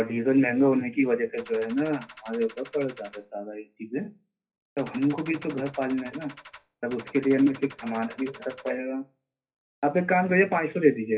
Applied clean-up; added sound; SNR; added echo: classical method WPE with log-MMSE.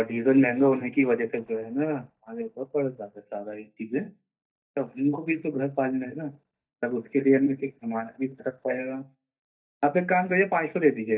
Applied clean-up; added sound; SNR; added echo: neural mask model DeepFilterNet 3.